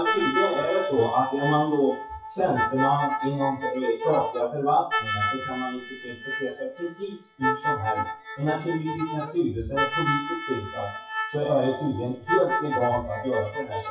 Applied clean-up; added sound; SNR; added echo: classical method WPE with log-MMSE.